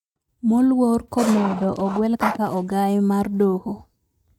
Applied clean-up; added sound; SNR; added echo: neural mask model RNNoise.